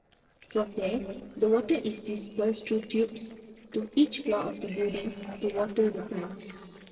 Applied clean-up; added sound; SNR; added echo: neural separator model SepFormer DNS4.